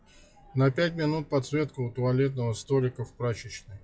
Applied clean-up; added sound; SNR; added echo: classical method log-MMSE.